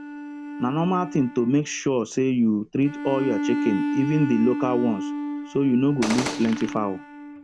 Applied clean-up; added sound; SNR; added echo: none; Bowed string instrument + Gunshot, gunfire; 6 dB; none.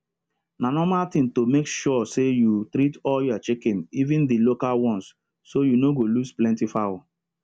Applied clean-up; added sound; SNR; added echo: none; none; none; none.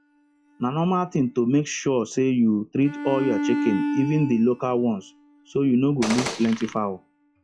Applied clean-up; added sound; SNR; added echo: classical method log-MMSE.